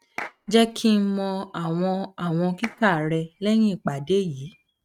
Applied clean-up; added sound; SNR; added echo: neural mask model RNNoise.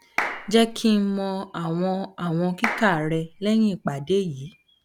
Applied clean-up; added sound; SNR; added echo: none; Clapping; 9 dB; none.